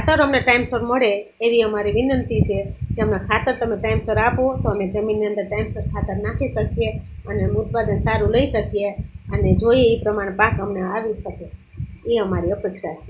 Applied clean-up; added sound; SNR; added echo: none; none; none; none.